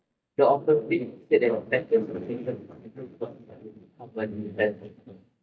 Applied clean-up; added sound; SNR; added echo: neural mask model DeepFilterNet 3.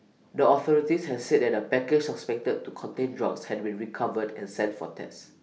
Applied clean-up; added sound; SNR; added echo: none; none; none; none.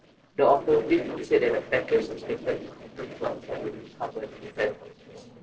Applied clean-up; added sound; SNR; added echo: neural separator model SepFormer DNS4.